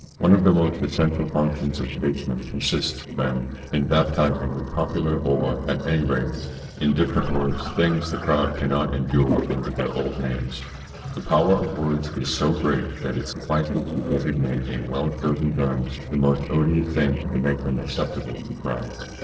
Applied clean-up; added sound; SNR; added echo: neural separator model SepFormer DNS4.